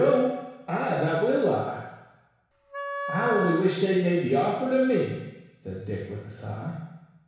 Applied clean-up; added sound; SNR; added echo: none; Wind instrument, woodwind instrument; 7 dB; reverberation time 1.1 s.